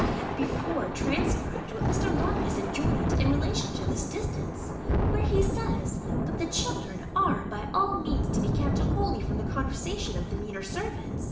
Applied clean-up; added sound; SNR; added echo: none; Thunder; -5 dB; reverberation time 0.8 s.